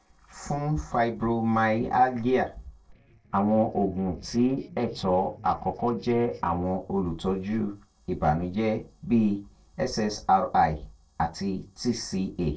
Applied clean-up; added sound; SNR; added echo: neural separator model SepFormer DNS4.